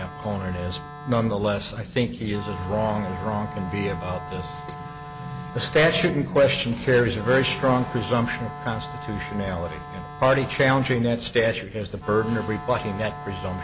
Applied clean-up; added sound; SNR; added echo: none; Wind instrument, woodwind instrument; 13 dB; none.